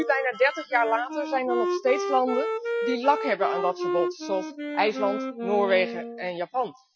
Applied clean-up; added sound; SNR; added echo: classical method Wiener filter.